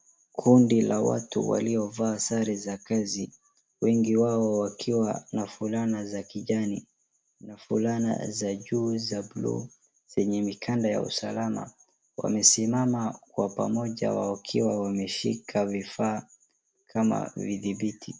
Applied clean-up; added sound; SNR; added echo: none; none; none; none.